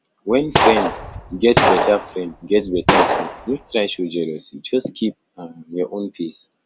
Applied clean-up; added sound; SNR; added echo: none; Gunshot, gunfire; -2 dB; none.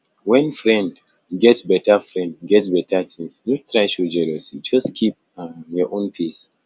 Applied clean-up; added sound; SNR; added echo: none; none; none; none.